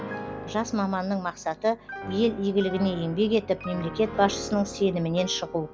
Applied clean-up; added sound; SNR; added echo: none; Piano; 11 dB; none.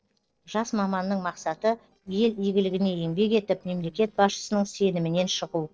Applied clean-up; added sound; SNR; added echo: neural separator model SepFormer DNS4.